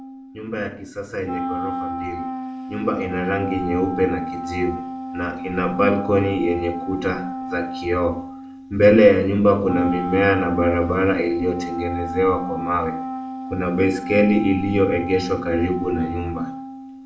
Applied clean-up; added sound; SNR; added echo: none; Wind instrument, woodwind instrument; 8 dB; reverberation time 0.4 s.